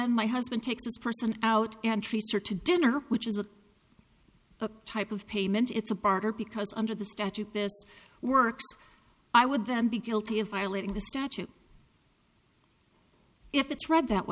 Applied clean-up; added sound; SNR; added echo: none; none; none; none.